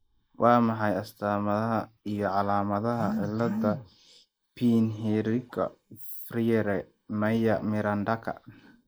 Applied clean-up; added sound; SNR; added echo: neural mask model Resemble Enhance denoiser.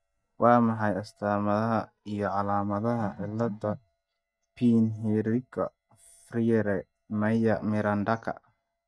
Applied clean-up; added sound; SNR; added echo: neural mask model DeepFilterNet 3.